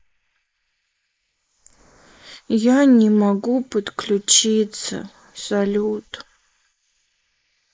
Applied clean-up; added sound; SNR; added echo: neural mask model Resemble Enhance denoiser.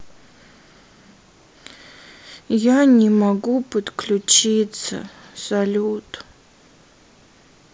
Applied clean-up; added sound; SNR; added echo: none; none; none; none.